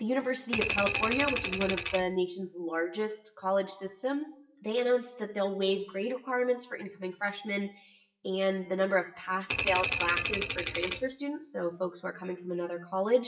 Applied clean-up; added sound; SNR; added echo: classical method WPE with log-MMSE.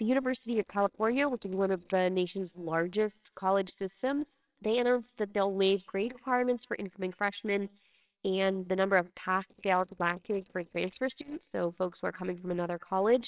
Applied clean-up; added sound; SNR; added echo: neural separator model SepFormer WHAMR!.